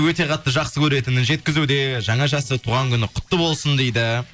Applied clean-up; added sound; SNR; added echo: neural separator model SepFormer DNS4.